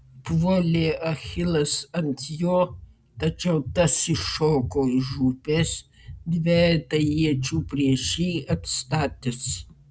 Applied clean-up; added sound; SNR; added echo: none; none; none; none.